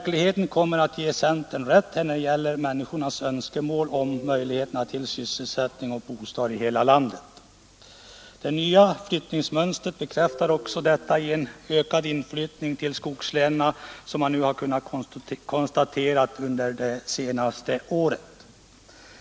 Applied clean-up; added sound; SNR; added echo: none; Guitar; 17 dB; none.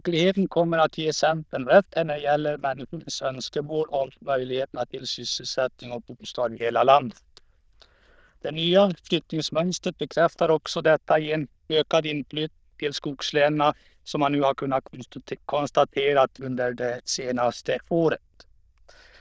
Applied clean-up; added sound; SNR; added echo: neural diffusion model UNIVERSE++.